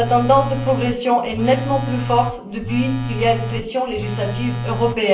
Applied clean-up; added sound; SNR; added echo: none; Telephone; 6 dB; reverberation time 0.6 s.